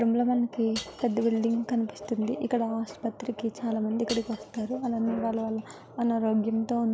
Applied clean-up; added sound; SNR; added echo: none; Shatter / Crushing; 20 dB; none.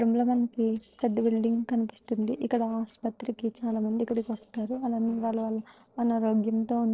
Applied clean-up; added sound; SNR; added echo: neural separator model SepFormer DNS4.